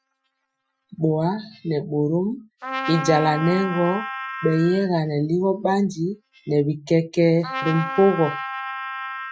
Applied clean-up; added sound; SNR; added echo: classical method Wiener filter.